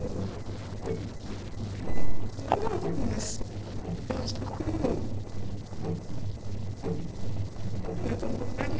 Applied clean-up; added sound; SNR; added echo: neural separator model SepFormer DNS4.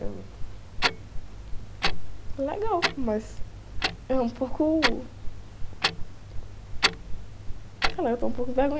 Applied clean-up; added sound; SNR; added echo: none; Clock; -3 dB; none.